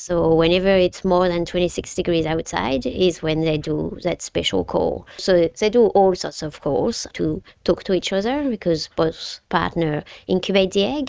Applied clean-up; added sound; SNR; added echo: neural mask model RNNoise.